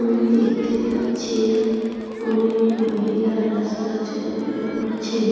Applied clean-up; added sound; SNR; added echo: none; Crowd; 18 dB; reverberation time 2.1 s.